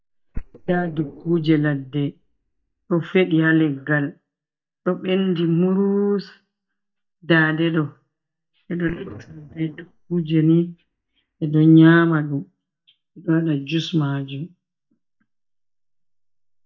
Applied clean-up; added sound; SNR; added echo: neural mask model DeepFilterNet 3.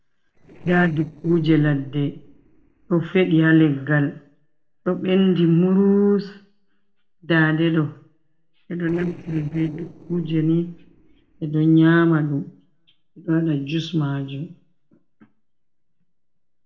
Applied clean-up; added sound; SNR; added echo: neural separator model SepFormer DNS4.